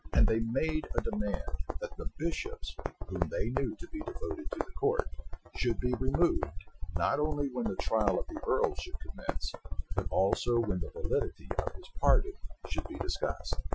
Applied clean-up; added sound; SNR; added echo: classical method Wiener filter.